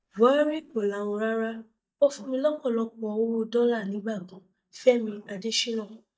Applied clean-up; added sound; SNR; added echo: neural mask model DeepFilterNet 3.